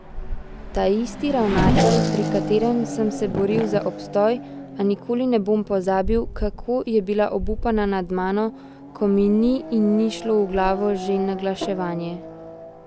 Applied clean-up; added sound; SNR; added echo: none; Race car, auto racing / Accelerating, revving, vroom; 5 dB; none.